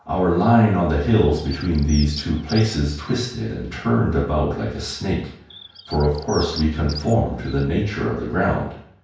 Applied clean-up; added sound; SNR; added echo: none; Bird; 19 dB; reverberation time 0.5 s.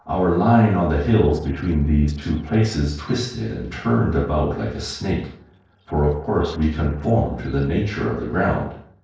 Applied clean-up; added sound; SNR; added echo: neural separator model SepFormer DNS4.